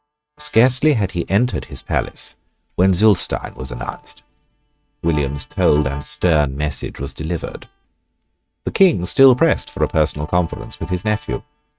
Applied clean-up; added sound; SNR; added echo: neural mask model RNNoise.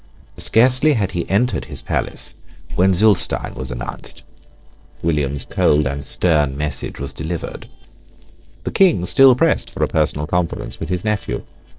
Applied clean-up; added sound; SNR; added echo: neural separator model SepFormer DNS4.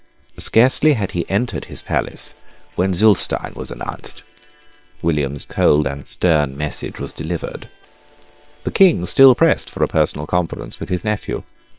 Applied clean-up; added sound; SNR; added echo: neural separator model SepFormer WHAM!.